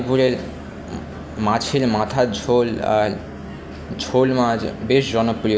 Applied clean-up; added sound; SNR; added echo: none; none; none; none.